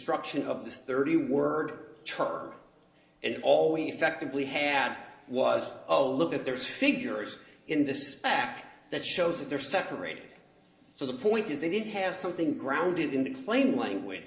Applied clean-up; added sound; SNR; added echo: none; none; none; reverberation time 2.8 s.